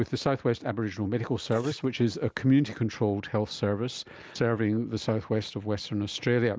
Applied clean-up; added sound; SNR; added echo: neural mask model Resemble Enhance denoiser.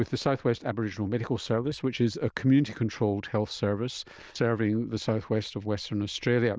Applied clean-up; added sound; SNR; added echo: neural diffusion model UNIVERSE++.